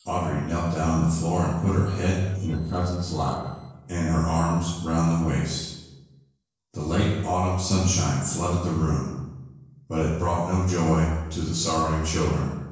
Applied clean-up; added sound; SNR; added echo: neural separator model SepFormer DNS4.